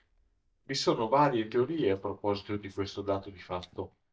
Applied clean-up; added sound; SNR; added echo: neural mask model DeepFilterNet 3.